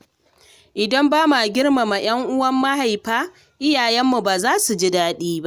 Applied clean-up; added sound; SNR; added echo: none; none; none; none.